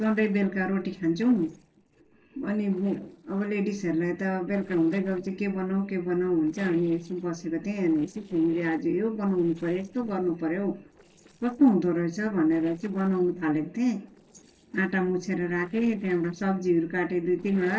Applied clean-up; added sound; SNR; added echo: neural separator model SepFormer DNS4.